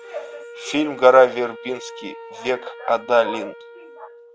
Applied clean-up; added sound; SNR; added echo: none; Wind instrument, woodwind instrument; 18 dB; none.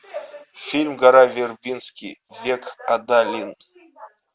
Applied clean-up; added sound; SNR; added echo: none; none; none; none.